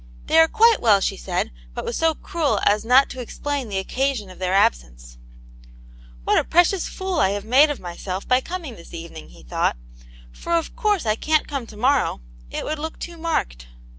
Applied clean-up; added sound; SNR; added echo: none; none; none; none.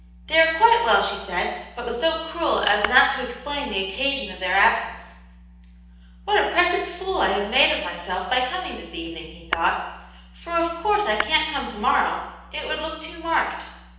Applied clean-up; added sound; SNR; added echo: none; Tap / Glass; 8 dB; reverberation time 0.9 s.